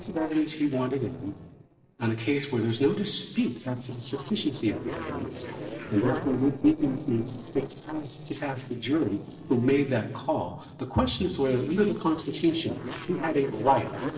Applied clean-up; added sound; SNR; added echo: neural separator model SepFormer DNS4.